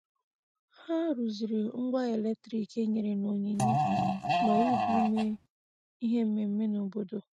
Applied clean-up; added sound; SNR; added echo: neural mask model RNNoise.